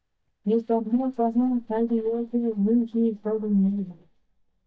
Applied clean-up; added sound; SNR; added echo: neural mask model DeepFilterNet 3.